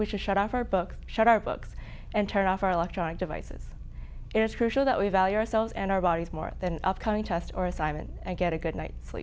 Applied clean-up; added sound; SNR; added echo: none; none; none; none.